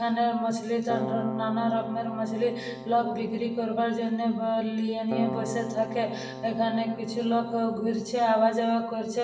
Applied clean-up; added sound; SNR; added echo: none; Keyboard (musical); 11 dB; reverberation time 0.9 s.